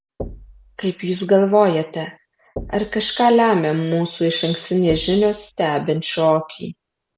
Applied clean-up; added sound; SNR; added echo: none; Knock / Wood; 19 dB; none.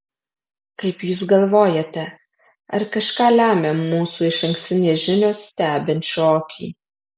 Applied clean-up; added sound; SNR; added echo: none; none; none; none.